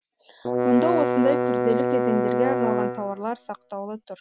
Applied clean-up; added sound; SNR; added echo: none; Bowed string instrument; -2 dB; none.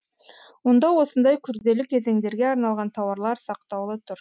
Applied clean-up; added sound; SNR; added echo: none; none; none; none.